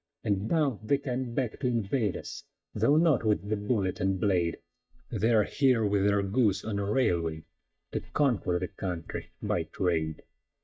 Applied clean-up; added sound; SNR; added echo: neural mask model DeepFilterNet 3.